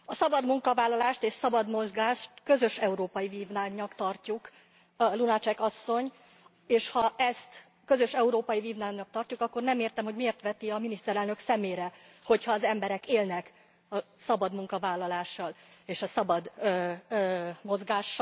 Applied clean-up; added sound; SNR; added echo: none; none; none; none.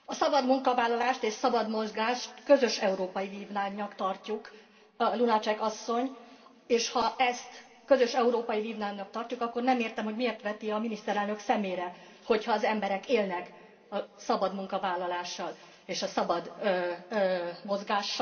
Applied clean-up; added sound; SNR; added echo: none; none; none; reverberation time 2.6 s.